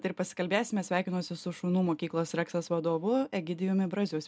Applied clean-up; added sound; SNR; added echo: none; none; none; none.